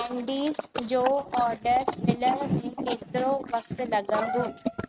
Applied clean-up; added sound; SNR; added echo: neural mask model RNNoise.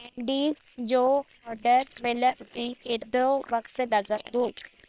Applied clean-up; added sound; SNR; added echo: neural separator model SepFormer WHAM!.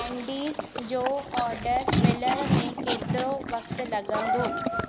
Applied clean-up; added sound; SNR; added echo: none; Livestock, farm animals, working animals; -2 dB; none.